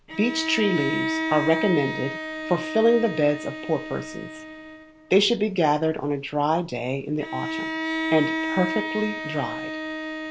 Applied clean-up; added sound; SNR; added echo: none; Bowed string instrument; 6 dB; none.